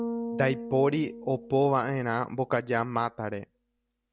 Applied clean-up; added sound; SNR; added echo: none; Bass guitar; 11 dB; none.